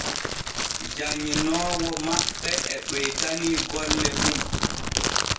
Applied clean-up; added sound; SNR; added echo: none; Crackle; -3 dB; reverberation time 0.2 s.